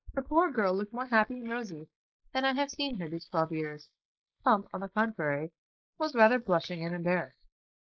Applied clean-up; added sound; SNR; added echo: neural mask model Resemble Enhance denoiser.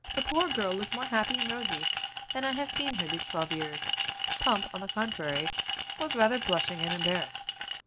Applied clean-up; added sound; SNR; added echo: none; Glass; 1 dB; none.